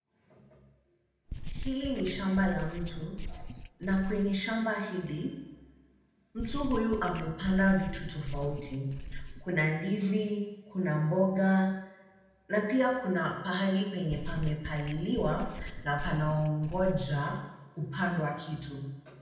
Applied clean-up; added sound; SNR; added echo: none; Writing; 8 dB; reverberation time 0.9 s.